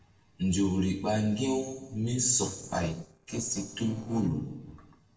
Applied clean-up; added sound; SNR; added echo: neural separator model SepFormer DNS4.